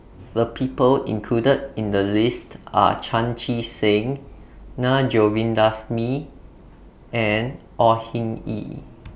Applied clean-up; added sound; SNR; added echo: none; none; none; none.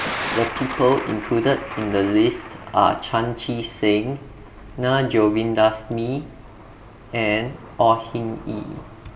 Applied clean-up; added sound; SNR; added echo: none; Thunder; 13 dB; reverberation time 0.4 s.